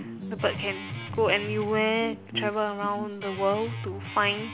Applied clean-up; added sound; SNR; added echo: none; Guitar; 9 dB; none.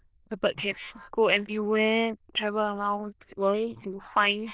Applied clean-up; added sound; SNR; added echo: neural diffusion model UNIVERSE++.